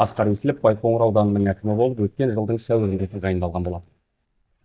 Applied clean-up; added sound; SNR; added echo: neural mask model DeepFilterNet 3.